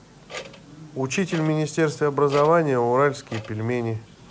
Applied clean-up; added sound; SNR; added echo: none; Clock; 18 dB; none.